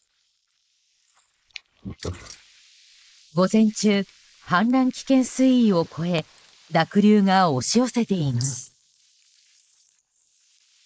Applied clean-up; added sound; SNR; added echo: neural mask model Resemble Enhance denoiser.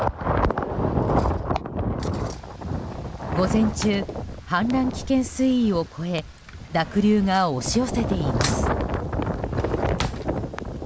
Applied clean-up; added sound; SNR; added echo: none; Cutlery, silverware / Drawer open or close; 18 dB; none.